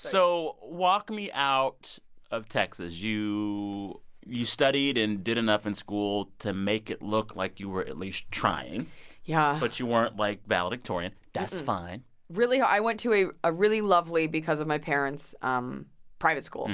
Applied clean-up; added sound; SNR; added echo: none; none; none; none.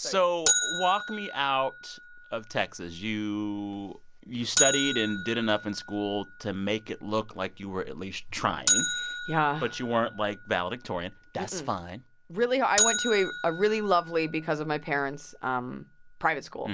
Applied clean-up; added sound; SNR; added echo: none; Bell; 5 dB; none.